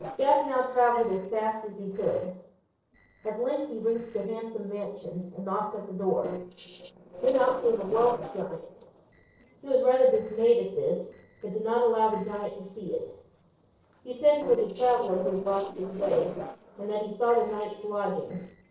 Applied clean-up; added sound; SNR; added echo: neural separator model SepFormer DNS4.